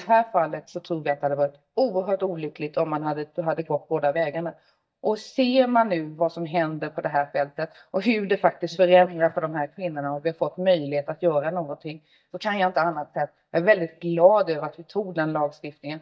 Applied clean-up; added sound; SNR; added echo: neural mask model DeepFilterNet 3.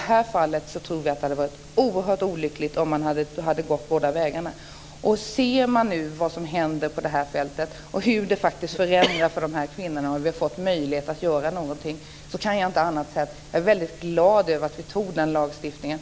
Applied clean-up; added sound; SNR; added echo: none; none; none; none.